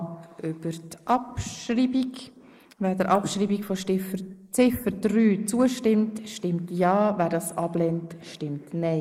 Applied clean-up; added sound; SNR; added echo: neural mask model Resemble Enhance denoiser.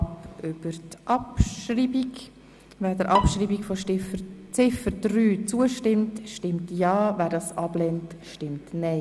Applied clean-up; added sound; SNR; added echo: none; Bowed string instrument; 6 dB; none.